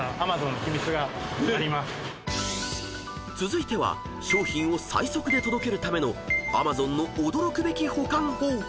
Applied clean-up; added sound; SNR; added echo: none; none; none; none.